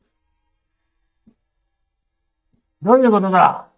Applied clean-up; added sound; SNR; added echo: neural mask model DeepFilterNet 3.